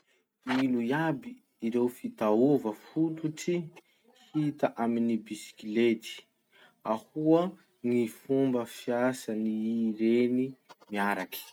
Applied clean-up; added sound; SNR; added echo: none; none; none; none.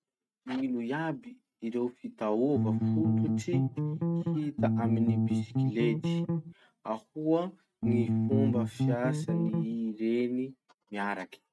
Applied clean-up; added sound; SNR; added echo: neural mask model RNNoise.